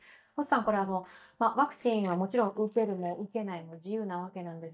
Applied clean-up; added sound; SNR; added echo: neural mask model DeepFilterNet 3.